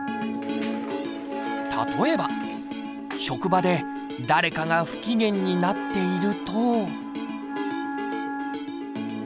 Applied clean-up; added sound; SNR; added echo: none; Wind instrument, woodwind instrument; 6 dB; none.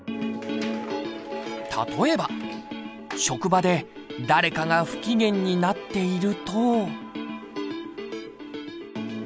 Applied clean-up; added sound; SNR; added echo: none; none; none; none.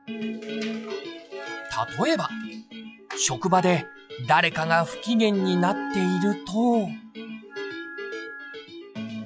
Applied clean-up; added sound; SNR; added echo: classical method log-MMSE.